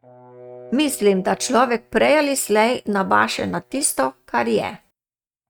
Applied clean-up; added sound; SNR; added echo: neural mask model RNNoise.